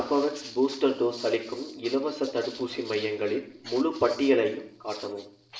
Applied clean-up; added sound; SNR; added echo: none; Walk, footsteps; 18 dB; reverberation time 0.6 s.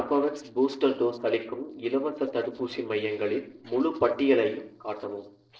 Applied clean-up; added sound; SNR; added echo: neural separator model SepFormer DNS4.